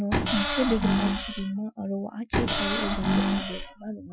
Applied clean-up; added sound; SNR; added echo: classical method Wiener filter.